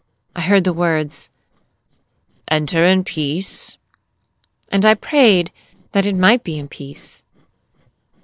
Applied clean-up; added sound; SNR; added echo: neural separator model SepFormer DNS4.